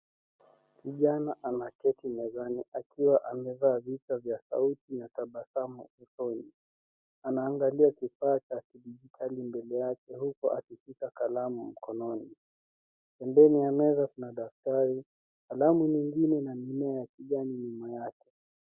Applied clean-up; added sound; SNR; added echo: none; none; none; none.